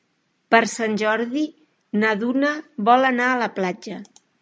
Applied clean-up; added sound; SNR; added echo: none; none; none; none.